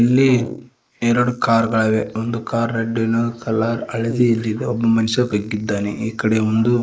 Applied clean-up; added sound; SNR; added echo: neural mask model Resemble Enhance denoiser.